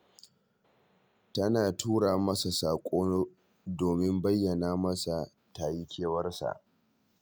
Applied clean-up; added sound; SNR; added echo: none; none; none; none.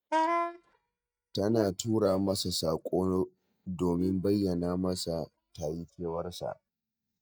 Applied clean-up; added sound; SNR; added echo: neural mask model DeepFilterNet 3.